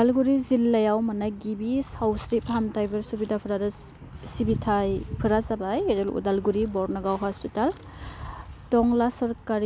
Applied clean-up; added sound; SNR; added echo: none; none; none; none.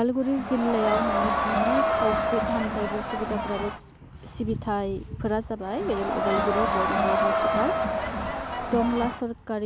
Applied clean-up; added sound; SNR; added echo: none; Crowd; -2 dB; none.